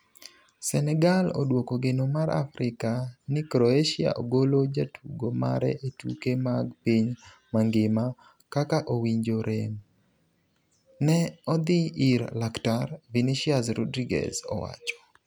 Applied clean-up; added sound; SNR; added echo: none; none; none; none.